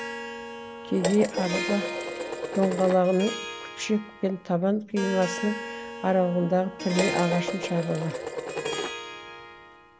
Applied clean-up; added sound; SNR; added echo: none; Harp + Dishes, pots, and pans; 6 dB; none.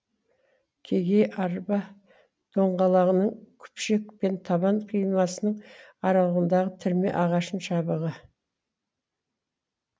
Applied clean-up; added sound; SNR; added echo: none; none; none; none.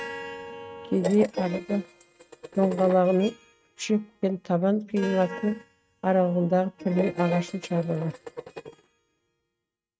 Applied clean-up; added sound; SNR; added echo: neural mask model RNNoise.